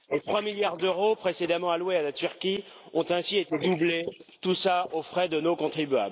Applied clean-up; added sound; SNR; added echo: neural mask model Resemble Enhance denoiser.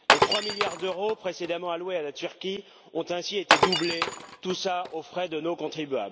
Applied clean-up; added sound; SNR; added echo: none; Glass; -3 dB; none.